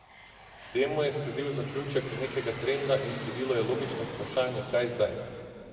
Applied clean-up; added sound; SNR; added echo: none; Aircraft; 12 dB; reverberation time 2.1 s.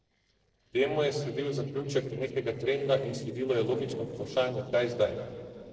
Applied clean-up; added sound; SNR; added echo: neural separator model SepFormer DNS4.